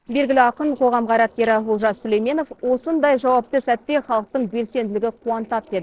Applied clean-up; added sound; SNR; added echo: neural separator model SepFormer DNS4.